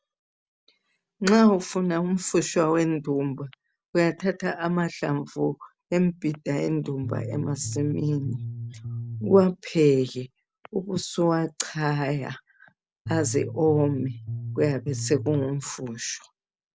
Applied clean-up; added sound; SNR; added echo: none; Bass guitar; 8 dB; none.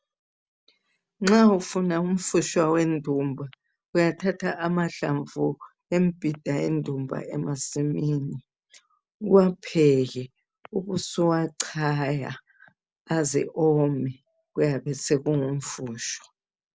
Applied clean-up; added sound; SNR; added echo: none; none; none; none.